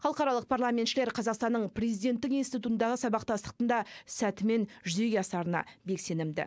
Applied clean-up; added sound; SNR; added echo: none; none; none; none.